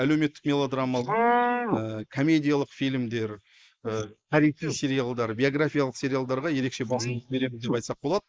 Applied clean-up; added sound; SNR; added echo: neural mask model Resemble Enhance denoiser.